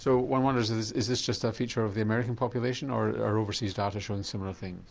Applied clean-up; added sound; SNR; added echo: none; none; none; none.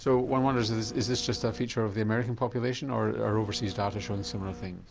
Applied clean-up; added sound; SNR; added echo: none; Printer; 14 dB; none.